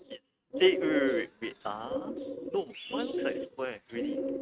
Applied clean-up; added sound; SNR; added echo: neural mask model RNNoise.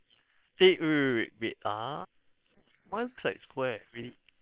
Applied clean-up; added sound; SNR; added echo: neural separator model SepFormer WHAM!.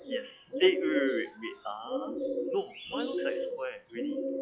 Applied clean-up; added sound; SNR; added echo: classical method log-MMSE.